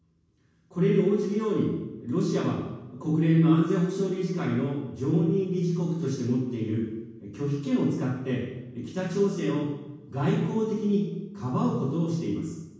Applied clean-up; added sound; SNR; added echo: none; none; none; reverberation time 1.2 s.